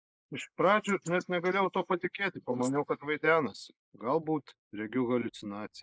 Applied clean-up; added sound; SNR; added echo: neural mask model Resemble Enhance denoiser.